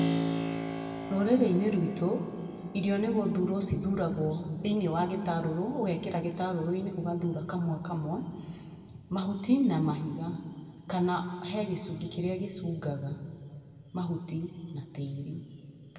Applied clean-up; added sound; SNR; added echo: none; Keyboard (musical); 10 dB; reverberation time 1.9 s.